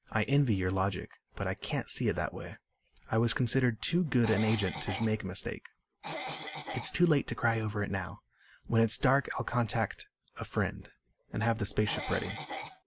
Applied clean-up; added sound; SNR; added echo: none; Cough; 8 dB; none.